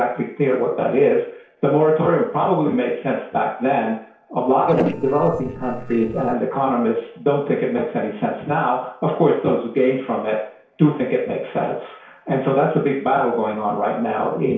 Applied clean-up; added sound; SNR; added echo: neural separator model SepFormer DNS4.